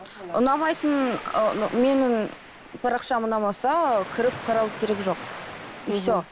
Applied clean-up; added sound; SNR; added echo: none; Waves, surf; 14 dB; none.